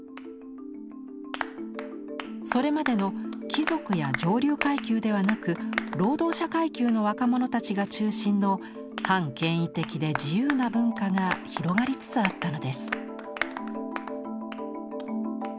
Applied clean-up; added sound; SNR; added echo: none; Applause; 11 dB; none.